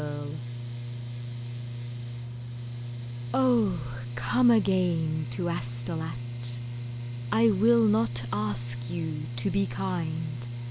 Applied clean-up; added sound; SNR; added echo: none; Mechanical fan; 5 dB; none.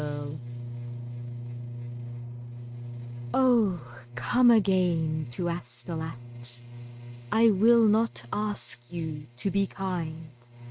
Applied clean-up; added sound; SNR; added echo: neural mask model RNNoise.